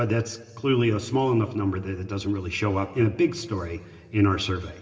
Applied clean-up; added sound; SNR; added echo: none; none; none; reverberation time 1.9 s.